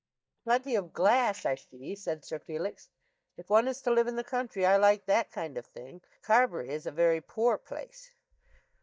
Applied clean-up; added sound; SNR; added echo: neural mask model DeepFilterNet 3.